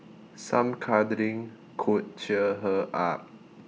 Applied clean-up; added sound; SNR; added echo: none; none; none; none.